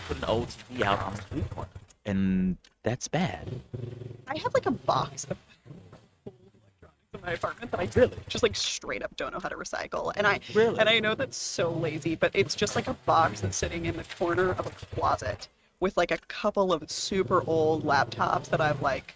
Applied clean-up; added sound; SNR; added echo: neural mask model RNNoise.